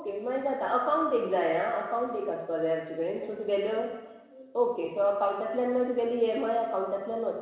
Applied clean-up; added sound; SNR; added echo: none; none; none; reverberation time 1.0 s.